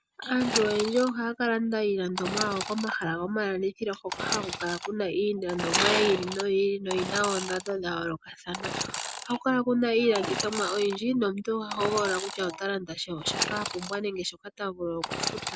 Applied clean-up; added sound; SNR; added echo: none; Sawing / Engine; 6 dB; none.